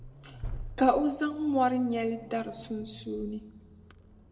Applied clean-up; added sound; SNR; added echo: none; Accelerating, revving, vroom; 13 dB; reverberation time 1.2 s.